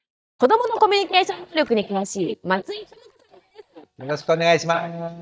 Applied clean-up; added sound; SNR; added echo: neural mask model DeepFilterNet 3.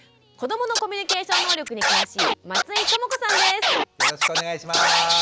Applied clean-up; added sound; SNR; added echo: none; Scratching (performance technique); -5 dB; none.